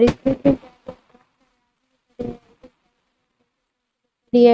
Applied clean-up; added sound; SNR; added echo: neural mask model RNNoise.